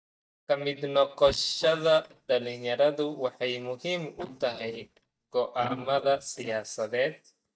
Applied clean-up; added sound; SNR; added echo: neural mask model DeepFilterNet 3.